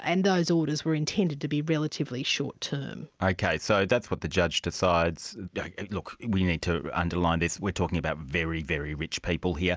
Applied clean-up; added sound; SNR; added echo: none; none; none; none.